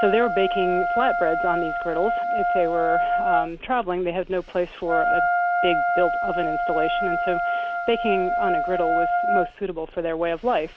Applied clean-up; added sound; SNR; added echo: none; Wind instrument, woodwind instrument; -1 dB; none.